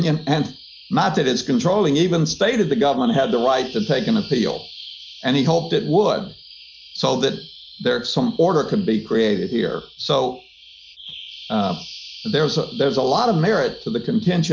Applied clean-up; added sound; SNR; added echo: none; Bird vocalization, bird call, bird song; 19 dB; none.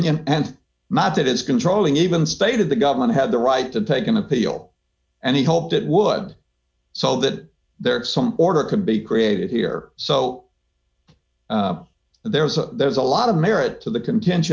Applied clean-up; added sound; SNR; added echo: none; none; none; none.